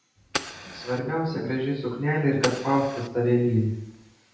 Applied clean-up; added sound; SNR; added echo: none; Fire; 12 dB; reverberation time 0.8 s.